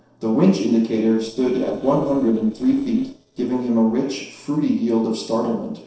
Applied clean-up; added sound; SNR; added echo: neural separator model SepFormer DNS4.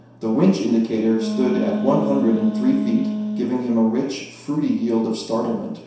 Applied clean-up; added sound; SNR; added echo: none; Wind instrument, woodwind instrument; 5 dB; reverberation time 0.7 s.